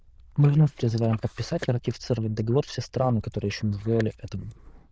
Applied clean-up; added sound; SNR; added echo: neural diffusion model UNIVERSE++.